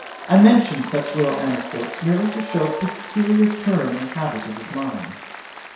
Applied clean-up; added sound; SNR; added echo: none; Applause; 13 dB; reverberation time 0.7 s.